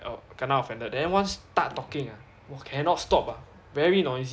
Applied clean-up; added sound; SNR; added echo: none; none; none; none.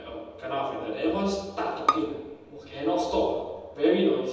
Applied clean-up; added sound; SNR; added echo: none; Bowed string instrument; 5 dB; reverberation time 1.1 s.